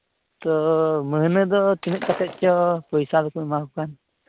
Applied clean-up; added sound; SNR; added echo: none; Shatter; 13 dB; none.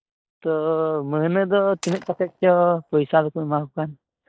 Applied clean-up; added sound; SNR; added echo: neural mask model DeepFilterNet 3.